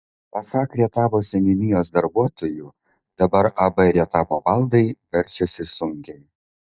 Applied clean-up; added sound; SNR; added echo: neural mask model DeepFilterNet 3.